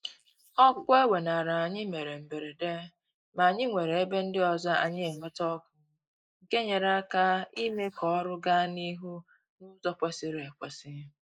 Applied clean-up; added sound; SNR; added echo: neural mask model Resemble Enhance denoiser.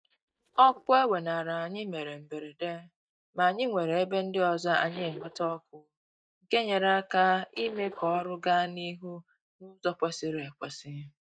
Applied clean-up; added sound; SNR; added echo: neural mask model DeepFilterNet 3.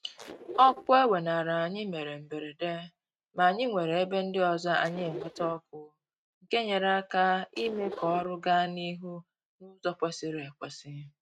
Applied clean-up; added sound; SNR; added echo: neural mask model RNNoise.